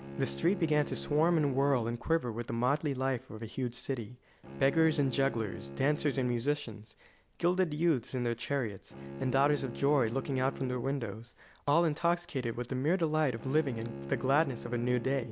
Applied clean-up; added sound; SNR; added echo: none; Bowed string instrument; 14 dB; none.